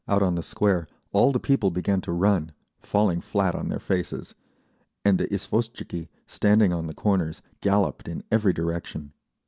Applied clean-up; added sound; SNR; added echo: none; none; none; none.